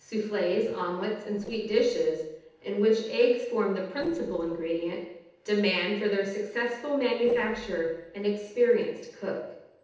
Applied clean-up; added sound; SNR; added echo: neural separator model SepFormer DNS4.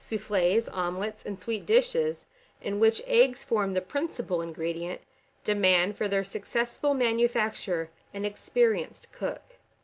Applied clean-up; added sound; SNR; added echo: none; none; none; none.